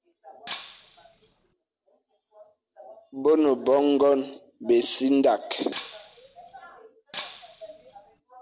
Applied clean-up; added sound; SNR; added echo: none; Shatter; 16 dB; none.